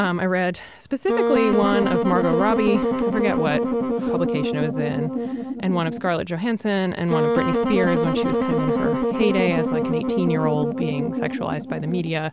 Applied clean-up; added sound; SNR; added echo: none; Wind instrument, woodwind instrument; 0 dB; none.